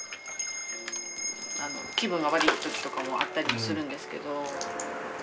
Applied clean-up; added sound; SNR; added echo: none; Bell; 9 dB; none.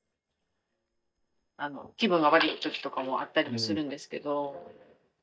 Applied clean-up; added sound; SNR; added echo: neural mask model DeepFilterNet 3.